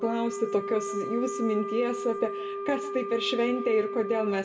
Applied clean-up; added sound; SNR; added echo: none; Wind instrument, woodwind instrument; 5 dB; reverberation time 0.7 s.